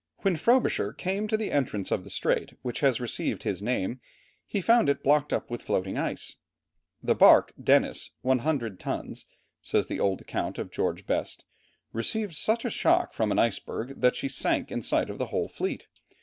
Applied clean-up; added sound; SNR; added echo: none; none; none; none.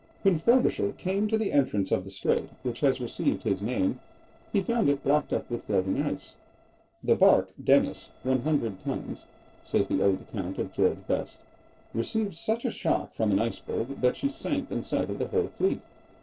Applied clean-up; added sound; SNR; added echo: neural separator model SepFormer DNS4.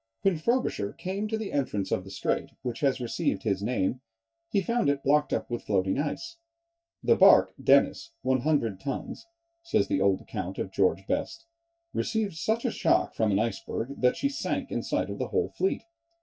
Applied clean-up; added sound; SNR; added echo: neural mask model DeepFilterNet 3.